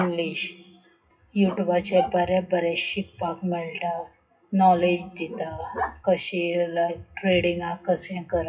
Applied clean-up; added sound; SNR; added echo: classical method WPE with log-MMSE.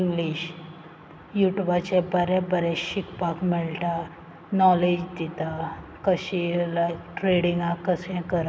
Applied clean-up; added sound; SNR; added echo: none; none; none; none.